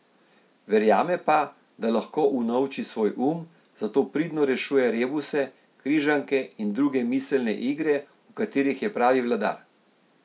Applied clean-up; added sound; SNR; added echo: none; none; none; none.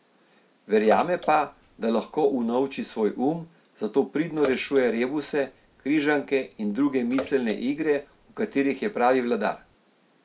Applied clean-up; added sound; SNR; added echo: none; Bathtub (filling or washing) / Water / Splash, splatter; 17 dB; none.